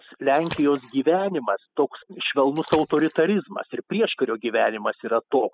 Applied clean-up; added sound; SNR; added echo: classical method spectral subtraction.